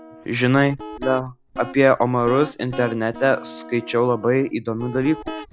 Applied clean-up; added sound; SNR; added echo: none; Guitar; 15 dB; none.